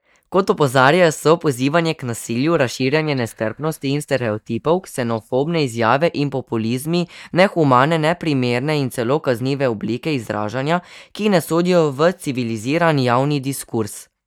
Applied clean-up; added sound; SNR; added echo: neural mask model DeepFilterNet 3.